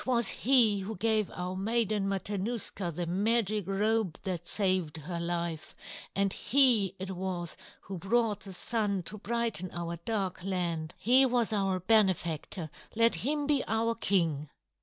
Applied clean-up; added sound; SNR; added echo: none; none; none; none.